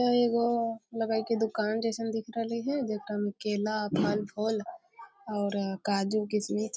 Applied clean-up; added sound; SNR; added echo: none; none; none; none.